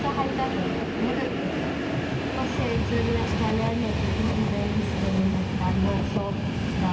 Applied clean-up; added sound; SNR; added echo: none; Train; -3 dB; reverberation time 2.1 s.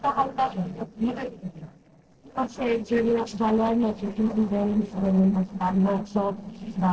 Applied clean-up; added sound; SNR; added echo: neural separator model SepFormer DNS4.